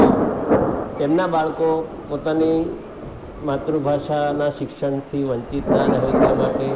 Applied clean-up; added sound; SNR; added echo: none; Thunder; 1 dB; none.